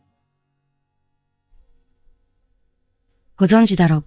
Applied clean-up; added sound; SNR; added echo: neural mask model DeepFilterNet 3.